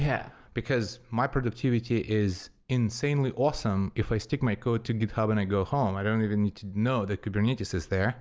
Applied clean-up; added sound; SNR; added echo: none; none; none; none.